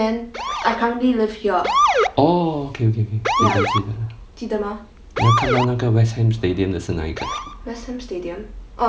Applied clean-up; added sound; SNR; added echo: none; Motor vehicle (road) / Siren; 4 dB; none.